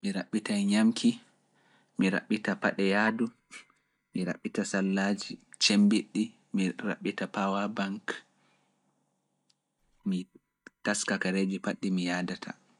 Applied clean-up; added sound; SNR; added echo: neural mask model DeepFilterNet 3.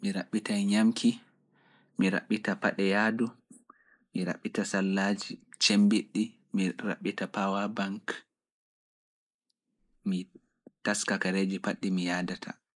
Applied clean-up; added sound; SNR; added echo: neural mask model Resemble Enhance denoiser.